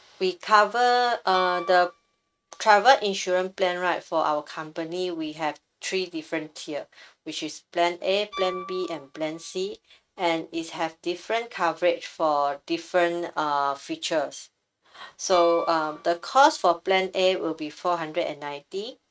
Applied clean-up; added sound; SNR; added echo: neural mask model RNNoise.